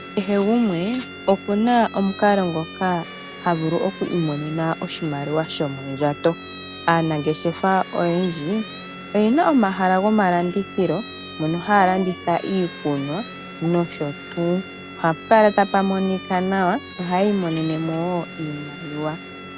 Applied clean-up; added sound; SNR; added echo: none; Siren + Electric guitar; 14 dB; none.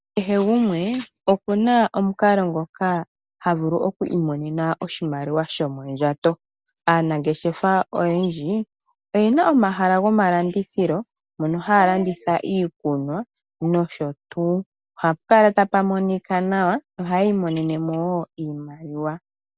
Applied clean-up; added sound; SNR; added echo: none; none; none; none.